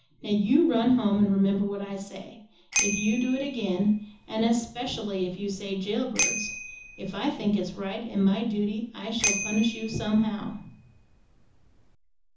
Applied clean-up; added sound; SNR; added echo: none; Bicycle bell; 8 dB; reverberation time 0.6 s.